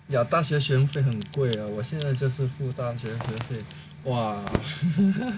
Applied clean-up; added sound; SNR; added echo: none; Zipper (clothing) + Crack; 12 dB; none.